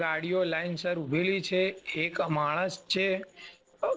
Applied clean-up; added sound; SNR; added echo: neural separator model SepFormer DNS4.